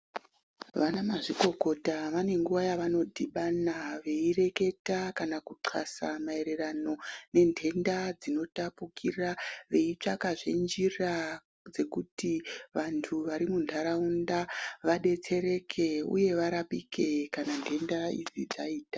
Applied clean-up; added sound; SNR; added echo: none; none; none; none.